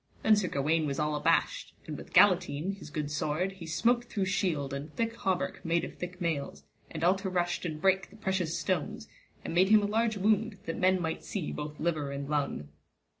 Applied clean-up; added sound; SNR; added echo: none; none; none; none.